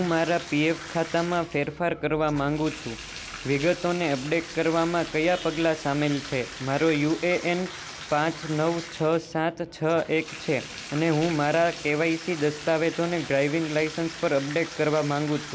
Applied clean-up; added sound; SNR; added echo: none; Bathtub (filling or washing); 14 dB; none.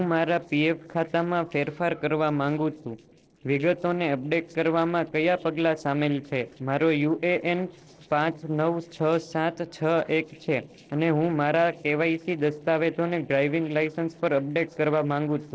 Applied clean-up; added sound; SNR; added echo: neural separator model SepFormer DNS4.